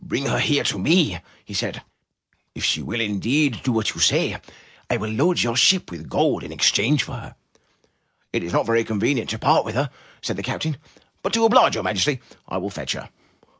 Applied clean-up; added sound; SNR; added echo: none; none; none; none.